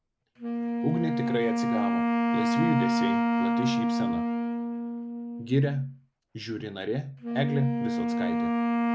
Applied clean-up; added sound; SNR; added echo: none; Wind instrument, woodwind instrument; -4 dB; none.